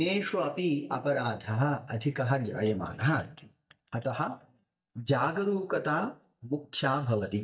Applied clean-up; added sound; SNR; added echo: neural mask model DeepFilterNet 3.